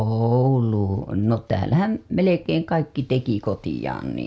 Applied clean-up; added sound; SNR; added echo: none; none; none; none.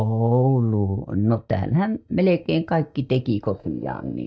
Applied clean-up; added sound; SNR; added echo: neural mask model DeepFilterNet 3.